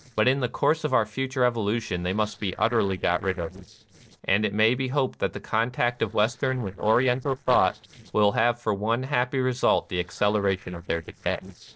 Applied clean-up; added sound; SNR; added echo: neural separator model SepFormer DNS4.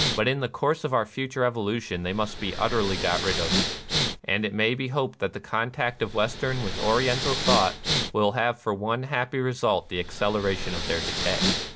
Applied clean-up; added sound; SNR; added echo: none; Respiratory sounds; 4 dB; none.